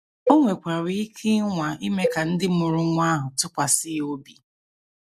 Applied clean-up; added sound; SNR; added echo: none; Cowbell; 9 dB; none.